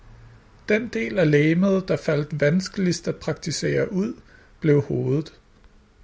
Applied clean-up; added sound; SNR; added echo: none; none; none; none.